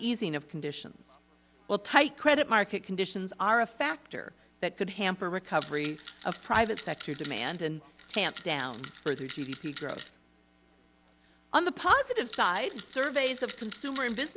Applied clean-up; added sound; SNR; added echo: none; Rattle; 12 dB; none.